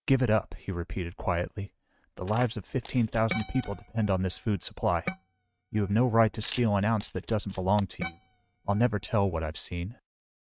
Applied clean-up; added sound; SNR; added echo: neural mask model RNNoise.